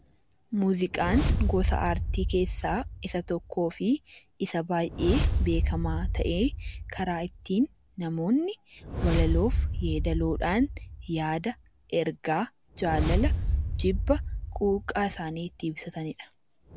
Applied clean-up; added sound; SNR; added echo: none; Whoosh, swoosh, swish; 1 dB; none.